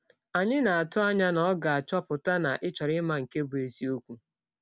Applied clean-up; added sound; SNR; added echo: none; none; none; none.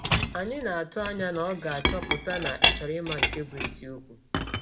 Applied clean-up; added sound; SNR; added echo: none; Chink, clink; -3 dB; reverberation time 0.4 s.